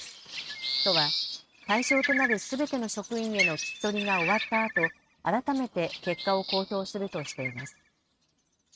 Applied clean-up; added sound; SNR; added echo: neural mask model RNNoise.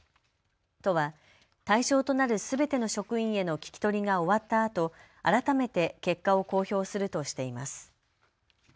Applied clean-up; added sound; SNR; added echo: none; none; none; none.